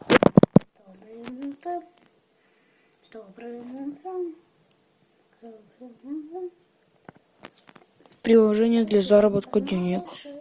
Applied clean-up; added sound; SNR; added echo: none; none; none; none.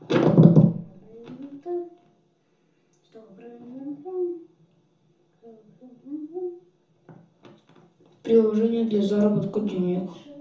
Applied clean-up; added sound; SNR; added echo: none; none; none; reverberation time 0.6 s.